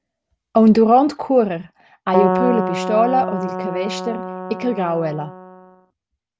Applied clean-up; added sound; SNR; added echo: none; Keyboard (musical); 4 dB; none.